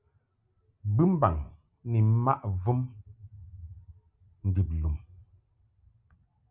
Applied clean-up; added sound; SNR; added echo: none; none; none; none.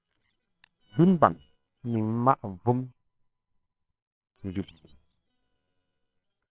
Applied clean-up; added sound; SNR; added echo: neural separator model SepFormer WHAMR!.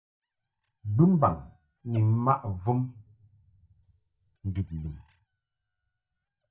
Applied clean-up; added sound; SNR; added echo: neural mask model DeepFilterNet 3.